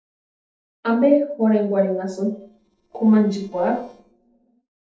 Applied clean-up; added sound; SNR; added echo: neural separator model SepFormer DNS4.